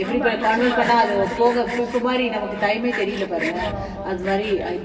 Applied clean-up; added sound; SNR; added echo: none; Sawing; 13 dB; reverberation time 3.0 s.